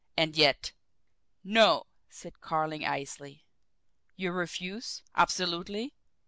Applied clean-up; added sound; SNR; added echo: none; none; none; none.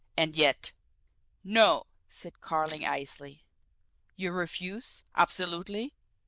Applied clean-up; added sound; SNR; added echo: neural diffusion model UNIVERSE++.